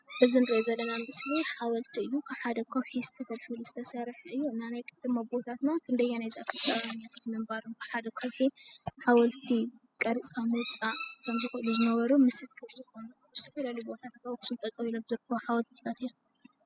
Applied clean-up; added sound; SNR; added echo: classical method spectral subtraction.